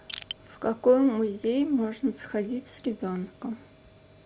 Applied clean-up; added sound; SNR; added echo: none; Crushing; 9 dB; none.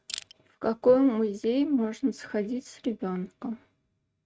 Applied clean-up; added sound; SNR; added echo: neural mask model RNNoise.